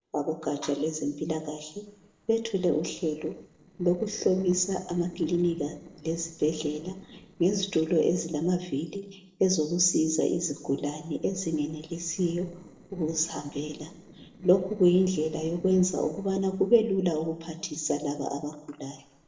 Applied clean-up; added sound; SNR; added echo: neural separator model SepFormer DNS4.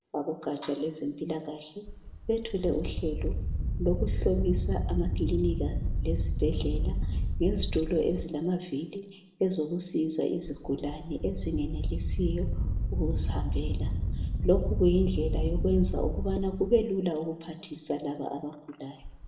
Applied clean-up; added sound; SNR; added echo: none; Wind; 1 dB; reverberation time 0.9 s.